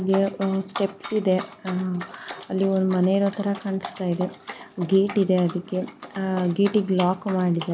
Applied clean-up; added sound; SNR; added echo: none; Dog; 16 dB; none.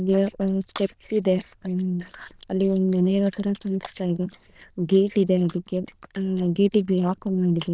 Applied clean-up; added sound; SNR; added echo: neural diffusion model UNIVERSE++.